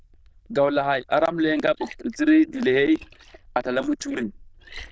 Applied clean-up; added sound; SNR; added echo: neural diffusion model UNIVERSE++.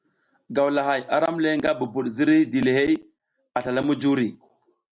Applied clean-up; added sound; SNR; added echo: none; none; none; none.